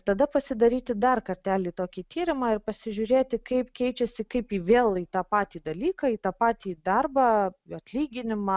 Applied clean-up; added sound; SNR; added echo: none; none; none; none.